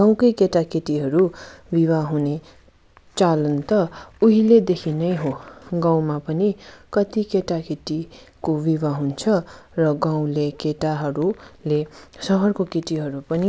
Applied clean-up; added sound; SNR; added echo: none; none; none; none.